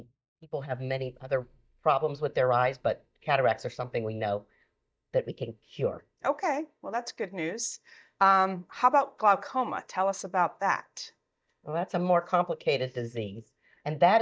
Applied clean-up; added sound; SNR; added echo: neural mask model DeepFilterNet 3.